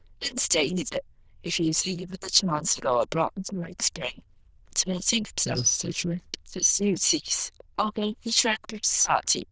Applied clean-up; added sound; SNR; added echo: neural diffusion model UNIVERSE++.